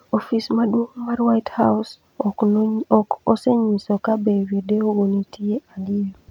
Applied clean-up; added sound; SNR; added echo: none; none; none; none.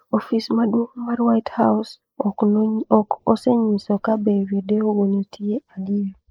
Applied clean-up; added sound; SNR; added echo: neural mask model Resemble Enhance denoiser.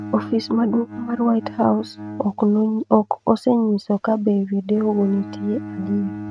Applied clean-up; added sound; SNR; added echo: neural mask model RNNoise.